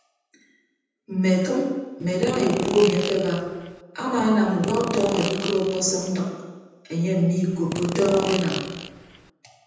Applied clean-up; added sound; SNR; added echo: none; Fart; 8 dB; reverberation time 1.1 s.